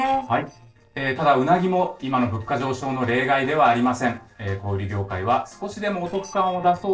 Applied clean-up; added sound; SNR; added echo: neural separator model SepFormer DNS4.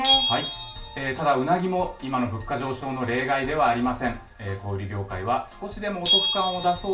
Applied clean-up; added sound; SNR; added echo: none; Bell; -2 dB; reverberation time 0.3 s.